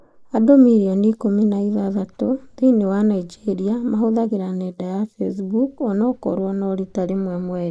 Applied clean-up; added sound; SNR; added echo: neural mask model Resemble Enhance denoiser.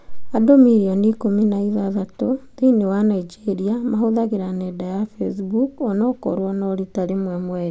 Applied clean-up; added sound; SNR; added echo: none; none; none; none.